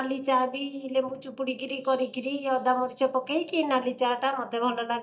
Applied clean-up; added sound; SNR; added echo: neural mask model DeepFilterNet 3.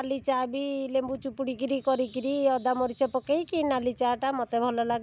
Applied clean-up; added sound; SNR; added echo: none; none; none; none.